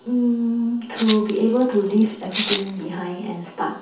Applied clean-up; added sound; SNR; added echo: none; Rattle (instrument); 10 dB; reverberation time 0.5 s.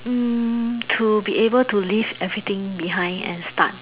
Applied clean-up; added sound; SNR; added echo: none; none; none; none.